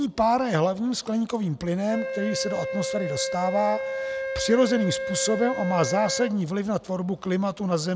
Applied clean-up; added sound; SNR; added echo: none; Wind instrument, woodwind instrument; 7 dB; none.